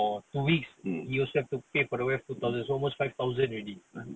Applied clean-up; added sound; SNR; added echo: none; none; none; none.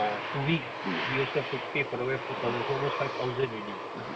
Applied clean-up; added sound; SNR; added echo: none; Aircraft; 3 dB; none.